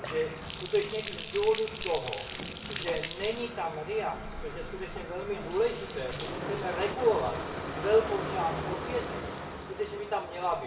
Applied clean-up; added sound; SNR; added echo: none; Bathtub (filling or washing); 6 dB; reverberation time 0.3 s.